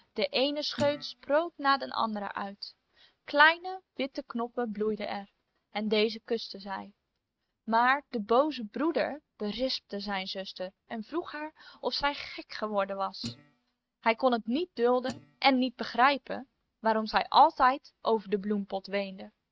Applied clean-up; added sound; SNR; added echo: neural mask model RNNoise.